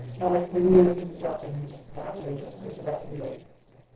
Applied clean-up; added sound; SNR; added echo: neural separator model SepFormer DNS4.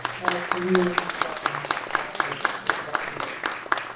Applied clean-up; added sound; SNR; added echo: none; Applause; -4 dB; reverberation time 0.6 s.